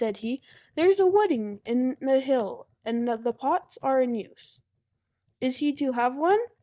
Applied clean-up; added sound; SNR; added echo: neural mask model DeepFilterNet 3.